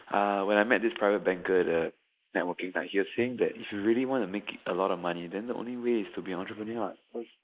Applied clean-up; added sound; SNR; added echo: neural mask model Resemble Enhance denoiser.